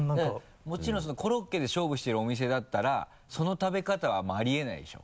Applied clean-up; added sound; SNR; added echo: none; none; none; none.